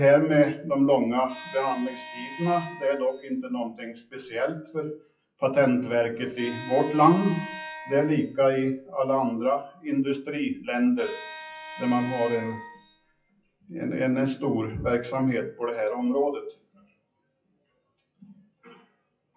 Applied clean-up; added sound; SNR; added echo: classical method WPE with log-MMSE.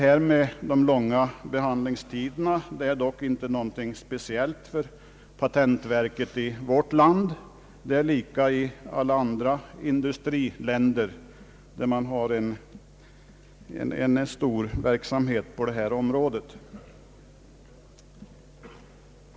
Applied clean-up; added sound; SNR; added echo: none; none; none; none.